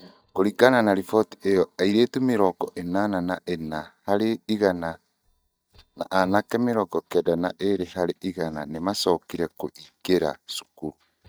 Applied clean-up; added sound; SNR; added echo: neural mask model DeepFilterNet 3.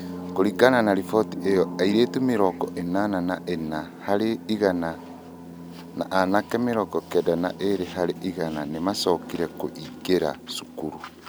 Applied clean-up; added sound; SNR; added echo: none; none; none; none.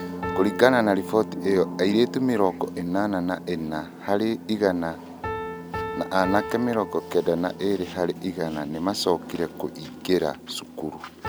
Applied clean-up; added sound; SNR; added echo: none; Piano; 14 dB; none.